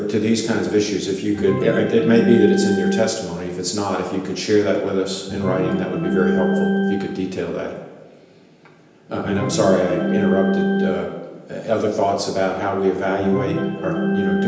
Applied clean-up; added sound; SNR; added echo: none; Organ; 3 dB; reverberation time 1.0 s.